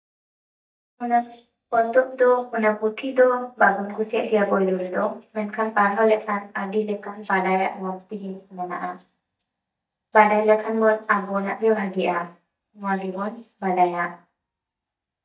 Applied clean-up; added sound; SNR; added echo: neural mask model DeepFilterNet 3.